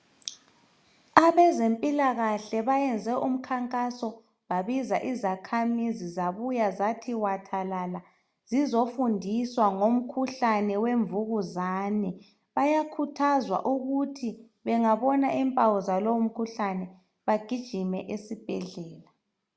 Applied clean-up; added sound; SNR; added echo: none; none; none; none.